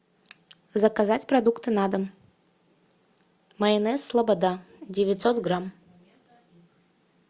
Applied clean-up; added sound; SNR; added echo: none; none; none; none.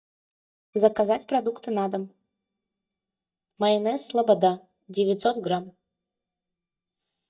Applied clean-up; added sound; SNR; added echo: neural mask model DeepFilterNet 3.